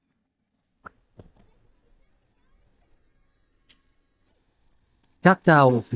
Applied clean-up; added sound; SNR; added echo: neural mask model DeepFilterNet 3.